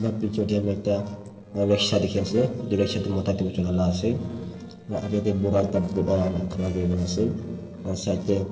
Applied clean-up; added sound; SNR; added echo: neural separator model SepFormer DNS4.